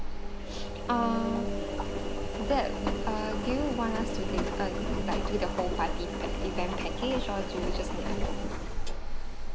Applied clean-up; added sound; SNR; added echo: none; Engine; -4 dB; none.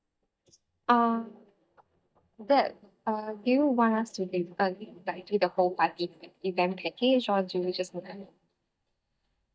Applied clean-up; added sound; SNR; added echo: neural mask model DeepFilterNet 3.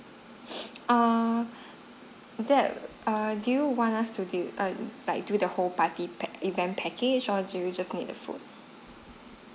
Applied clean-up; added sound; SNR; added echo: none; none; none; none.